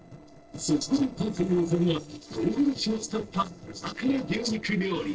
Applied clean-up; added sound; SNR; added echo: neural separator model SepFormer DNS4.